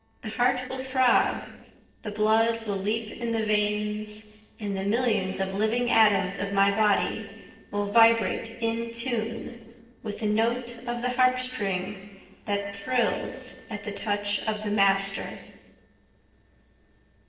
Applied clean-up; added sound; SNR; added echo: neural separator model SepFormer DNS4.